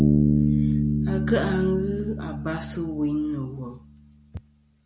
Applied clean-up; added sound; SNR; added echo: none; Bass guitar; -4 dB; none.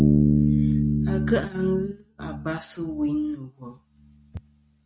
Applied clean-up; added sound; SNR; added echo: neural mask model RNNoise.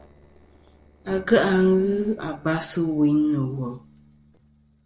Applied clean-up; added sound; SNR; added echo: neural separator model SepFormer DNS4.